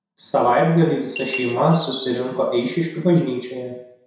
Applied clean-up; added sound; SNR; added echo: none; Coin (dropping) / Glass; 11 dB; reverberation time 0.7 s.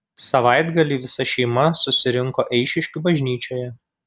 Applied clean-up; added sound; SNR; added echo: none; none; none; none.